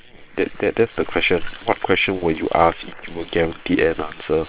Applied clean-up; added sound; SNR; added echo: neural separator model SepFormer WHAM!.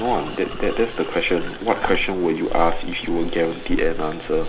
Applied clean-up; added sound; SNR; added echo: none; Chink, clink; 4 dB; none.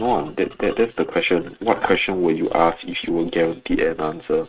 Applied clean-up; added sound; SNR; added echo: neural mask model RNNoise.